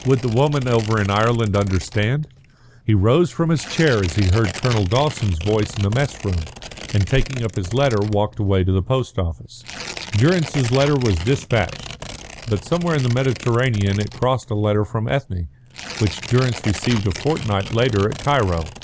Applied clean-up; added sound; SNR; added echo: none; Tearing; 14 dB; none.